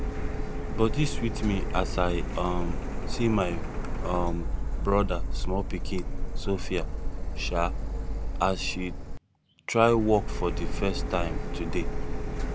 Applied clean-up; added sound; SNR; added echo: none; Printer; -1 dB; none.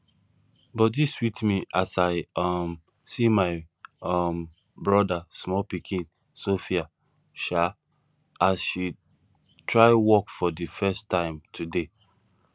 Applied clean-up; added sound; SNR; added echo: none; none; none; none.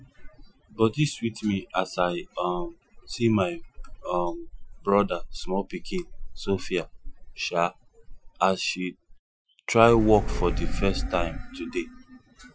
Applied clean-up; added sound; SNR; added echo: classical method Wiener filter.